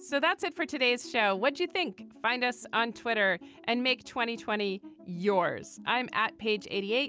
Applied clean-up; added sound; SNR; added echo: none; none; none; none.